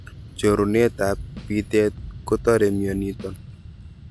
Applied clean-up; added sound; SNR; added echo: none; Drum kit + Fixed-wing aircraft, airplane; 14 dB; none.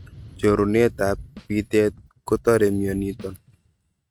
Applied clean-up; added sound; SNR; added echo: neural mask model RNNoise.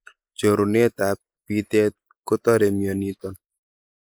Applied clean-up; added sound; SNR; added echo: neural mask model Resemble Enhance denoiser.